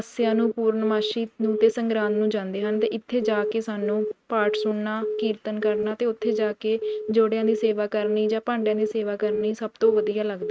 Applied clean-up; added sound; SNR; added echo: neural mask model RNNoise.